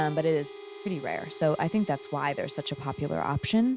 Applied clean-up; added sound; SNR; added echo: none; Harmonica; 15 dB; none.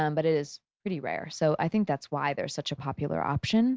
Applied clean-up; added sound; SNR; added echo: none; none; none; none.